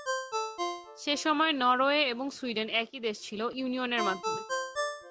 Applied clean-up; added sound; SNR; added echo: none; Ringtone; 7 dB; none.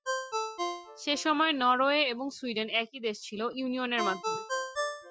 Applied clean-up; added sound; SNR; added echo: classical method Wiener filter.